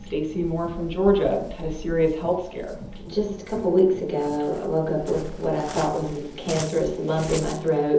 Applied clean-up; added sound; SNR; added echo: none; Waves, surf; 14 dB; reverberation time 0.7 s.